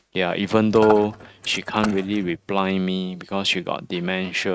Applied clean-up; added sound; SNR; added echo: neural mask model RNNoise.